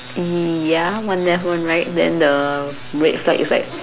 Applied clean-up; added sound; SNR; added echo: none; none; none; none.